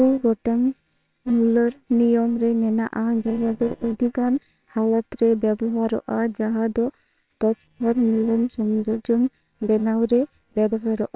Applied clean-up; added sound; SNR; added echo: neural separator model SepFormer WHAMR!.